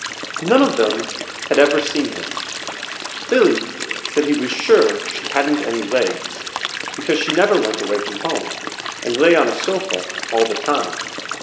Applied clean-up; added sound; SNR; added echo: none; Stream; 8 dB; reverberation time 2.0 s.